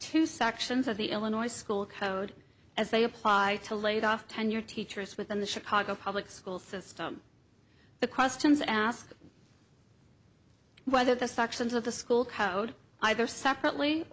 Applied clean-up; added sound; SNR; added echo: none; none; none; none.